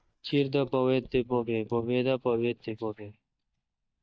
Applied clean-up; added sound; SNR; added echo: neural mask model DeepFilterNet 3.